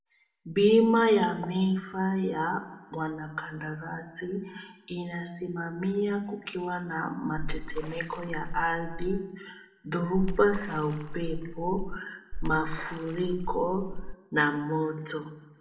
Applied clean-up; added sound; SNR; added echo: none; Splash, splatter; 4 dB; reverberation time 0.7 s.